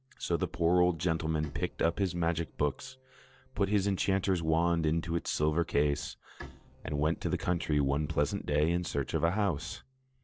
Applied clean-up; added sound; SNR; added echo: neural separator model SepFormer DNS4.